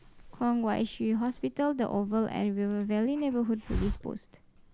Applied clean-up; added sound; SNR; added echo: none; Hiss; 13 dB; none.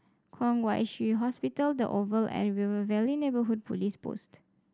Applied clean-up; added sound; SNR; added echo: none; none; none; none.